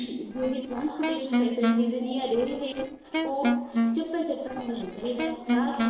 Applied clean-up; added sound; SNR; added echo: neural separator model SepFormer DNS4.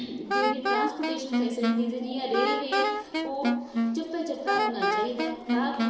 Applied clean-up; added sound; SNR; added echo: none; Wind instrument, woodwind instrument; -4 dB; reverberation time 0.9 s.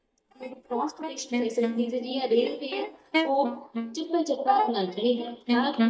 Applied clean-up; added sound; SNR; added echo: neural mask model DeepFilterNet 3.